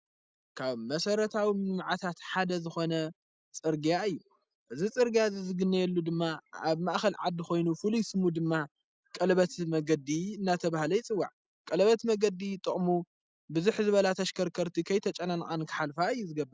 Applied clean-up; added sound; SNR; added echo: none; none; none; none.